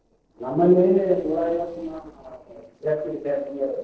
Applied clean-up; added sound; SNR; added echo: neural separator model SepFormer DNS4.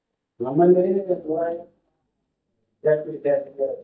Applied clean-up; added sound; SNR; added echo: neural mask model DeepFilterNet 3.